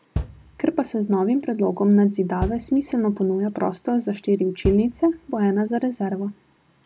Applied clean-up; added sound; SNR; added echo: none; Bass drum; 14 dB; none.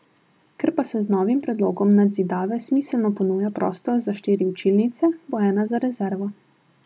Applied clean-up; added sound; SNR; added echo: none; none; none; none.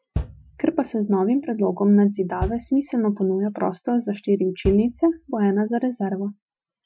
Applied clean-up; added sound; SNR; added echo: classical method Wiener filter.